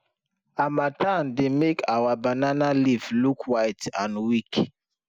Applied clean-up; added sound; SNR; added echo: none; none; none; none.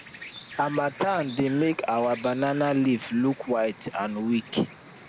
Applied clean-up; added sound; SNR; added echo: none; Insect; 2 dB; none.